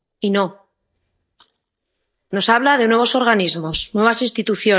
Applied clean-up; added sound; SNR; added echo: neural mask model DeepFilterNet 3.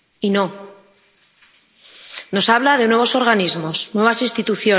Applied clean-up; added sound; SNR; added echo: none; none; none; none.